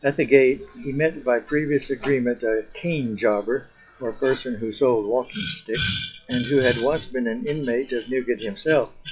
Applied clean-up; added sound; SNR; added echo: classical method log-MMSE.